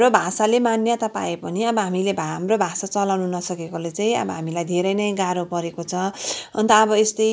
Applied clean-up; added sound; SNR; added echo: none; none; none; none.